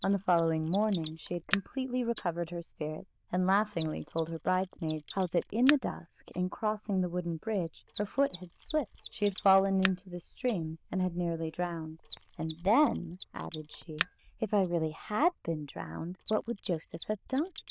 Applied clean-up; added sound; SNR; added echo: neural diffusion model UNIVERSE++.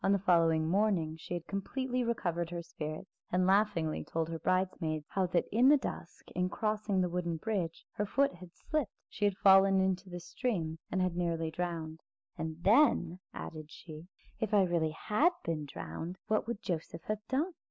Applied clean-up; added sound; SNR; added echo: none; none; none; none.